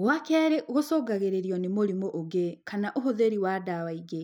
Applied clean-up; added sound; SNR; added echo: none; none; none; none.